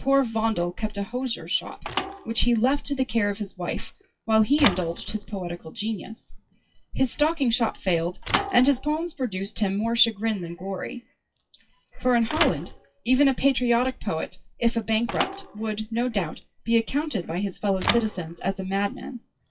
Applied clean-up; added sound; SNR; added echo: classical method WPE with log-MMSE.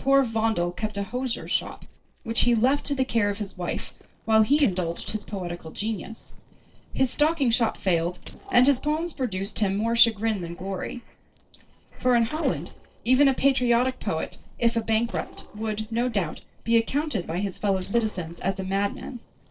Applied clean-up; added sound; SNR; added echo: neural separator model SepFormer DNS4.